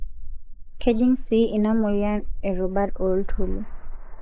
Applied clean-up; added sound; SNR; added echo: neural mask model Resemble Enhance denoiser.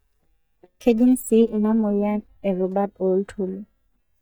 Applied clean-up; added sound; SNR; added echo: neural mask model DeepFilterNet 3.